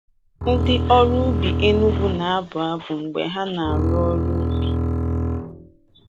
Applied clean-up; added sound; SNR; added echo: none; Bowed string instrument; 0 dB; none.